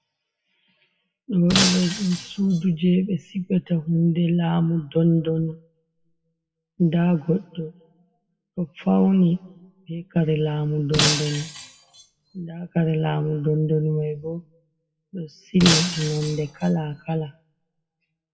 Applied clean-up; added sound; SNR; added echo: classical method WPE with log-MMSE.